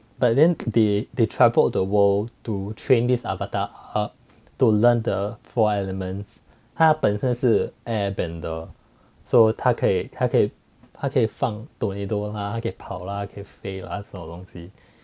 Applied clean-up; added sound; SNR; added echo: none; none; none; none.